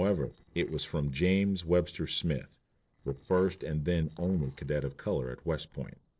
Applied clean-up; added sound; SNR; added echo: neural separator model SepFormer DNS4.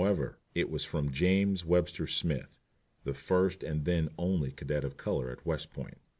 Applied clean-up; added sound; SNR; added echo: none; none; none; none.